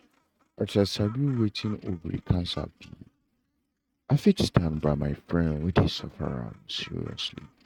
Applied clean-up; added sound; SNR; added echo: neural mask model RNNoise.